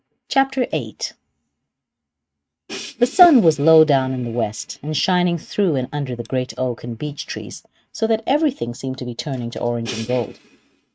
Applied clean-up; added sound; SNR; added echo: neural mask model RNNoise.